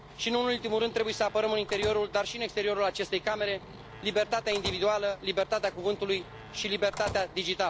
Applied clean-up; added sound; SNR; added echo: none; Bus + Slam; 15 dB; none.